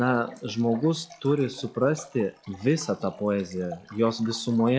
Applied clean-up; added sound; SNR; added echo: classical method log-MMSE.